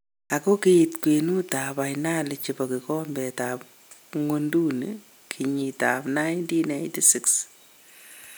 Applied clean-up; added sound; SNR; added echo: none; none; none; none.